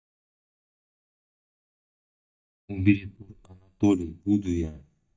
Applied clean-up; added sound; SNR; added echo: neural mask model DeepFilterNet 3.